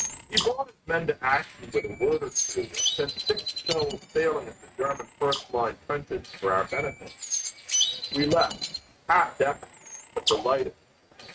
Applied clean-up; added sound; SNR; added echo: neural mask model RNNoise.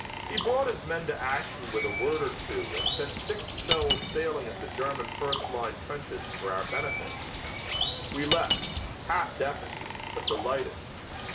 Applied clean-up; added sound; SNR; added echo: none; Cutlery, silverware + Bird; -4 dB; none.